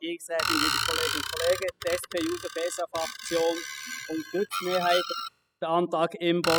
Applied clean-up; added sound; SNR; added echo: classical method spectral subtraction.